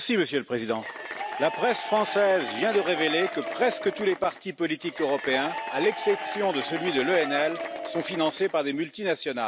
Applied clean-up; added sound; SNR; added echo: none; Applause / Crowd / Cheering; 8 dB; none.